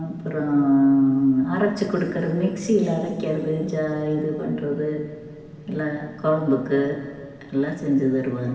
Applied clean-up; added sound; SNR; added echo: none; none; none; reverberation time 2.3 s.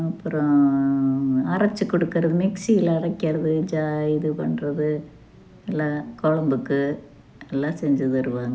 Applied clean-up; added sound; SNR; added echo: none; none; none; none.